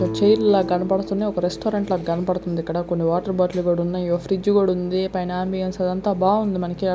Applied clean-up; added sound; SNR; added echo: none; Guitar; 14 dB; none.